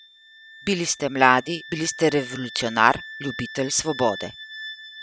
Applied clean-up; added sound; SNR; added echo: none; Wind instrument, woodwind instrument; 15 dB; none.